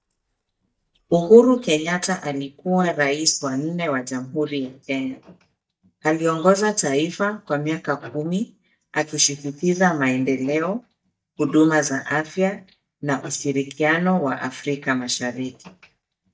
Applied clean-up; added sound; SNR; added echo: neural mask model DeepFilterNet 3.